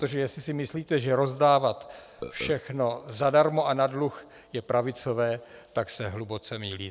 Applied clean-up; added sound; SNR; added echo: none; Burping, eructation; 10 dB; none.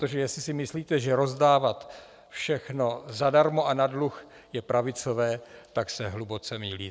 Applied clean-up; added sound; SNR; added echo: none; none; none; none.